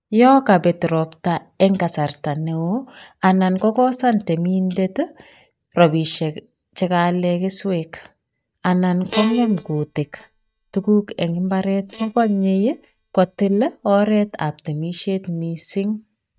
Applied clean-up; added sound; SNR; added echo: neural mask model DeepFilterNet 3.